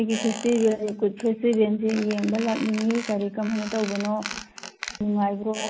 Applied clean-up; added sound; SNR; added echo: none; Squeak; 13 dB; none.